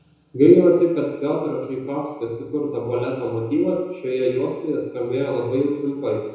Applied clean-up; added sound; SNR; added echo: none; none; none; reverberation time 1.0 s.